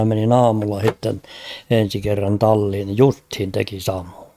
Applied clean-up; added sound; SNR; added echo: neural mask model RNNoise.